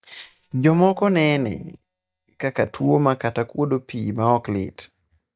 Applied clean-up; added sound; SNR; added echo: neural mask model DeepFilterNet 3.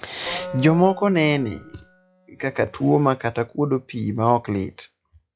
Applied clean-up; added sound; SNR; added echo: classical method log-MMSE.